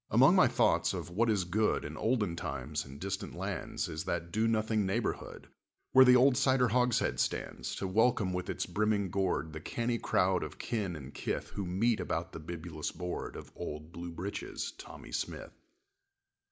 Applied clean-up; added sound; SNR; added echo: none; none; none; none.